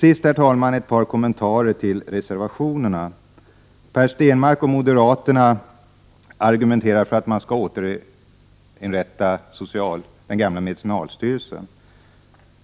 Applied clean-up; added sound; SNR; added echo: none; none; none; none.